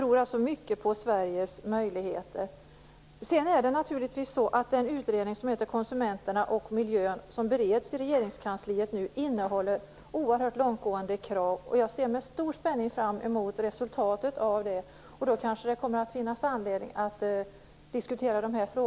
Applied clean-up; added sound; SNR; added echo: none; none; none; none.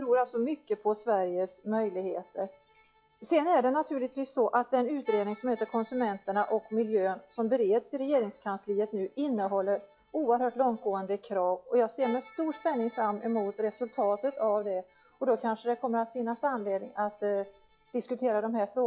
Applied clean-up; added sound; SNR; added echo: classical method log-MMSE.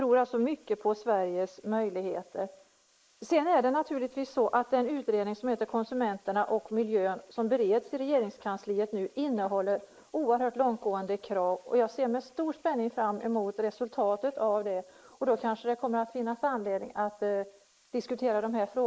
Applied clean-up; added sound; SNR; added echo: neural mask model Resemble Enhance denoiser.